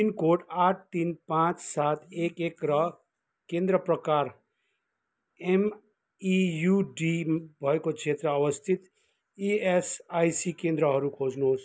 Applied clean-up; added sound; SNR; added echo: none; none; none; none.